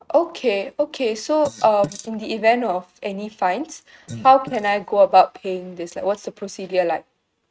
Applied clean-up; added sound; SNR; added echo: neural mask model RNNoise.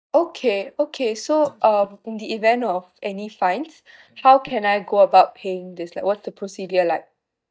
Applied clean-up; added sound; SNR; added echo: neural mask model DeepFilterNet 3.